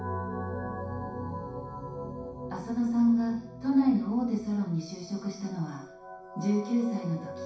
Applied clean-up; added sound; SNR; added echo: none; none; none; reverberation time 0.6 s.